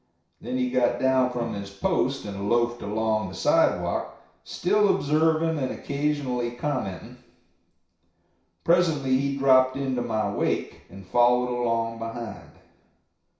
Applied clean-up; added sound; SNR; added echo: none; Bowed string instrument; 19 dB; reverberation time 0.6 s.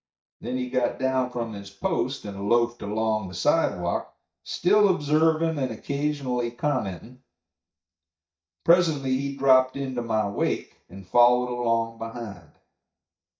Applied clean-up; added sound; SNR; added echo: neural mask model DeepFilterNet 3.